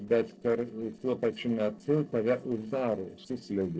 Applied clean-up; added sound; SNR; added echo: neural separator model SepFormer DNS4.